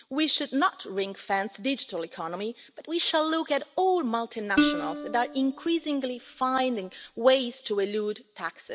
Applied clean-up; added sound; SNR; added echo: none; Plucked string instrument; 4 dB; none.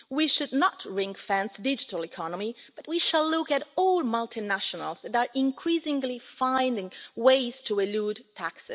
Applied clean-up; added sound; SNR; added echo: none; none; none; none.